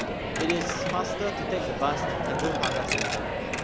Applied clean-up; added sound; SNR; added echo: none; Coin (dropping); -4 dB; none.